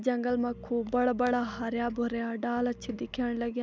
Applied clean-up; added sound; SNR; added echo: none; Piano; 19 dB; none.